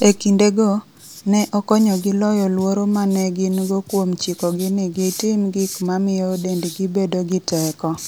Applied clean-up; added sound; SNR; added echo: none; Writing; 19 dB; none.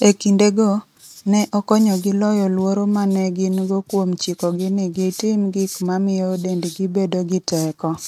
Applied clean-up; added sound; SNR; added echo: neural mask model RNNoise.